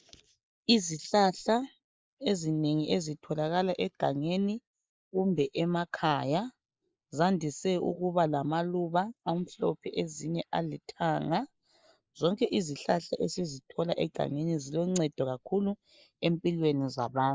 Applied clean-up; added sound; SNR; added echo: neural mask model Resemble Enhance denoiser.